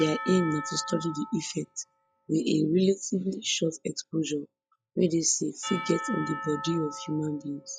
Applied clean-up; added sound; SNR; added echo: classical method log-MMSE.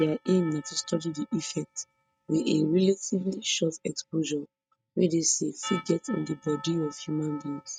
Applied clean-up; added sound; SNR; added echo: neural mask model RNNoise.